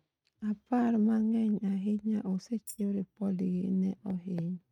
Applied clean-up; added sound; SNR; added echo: neural mask model RNNoise.